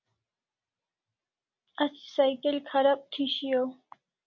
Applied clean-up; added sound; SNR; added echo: none; none; none; none.